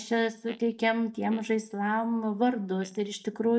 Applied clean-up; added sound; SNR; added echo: neural mask model DeepFilterNet 3.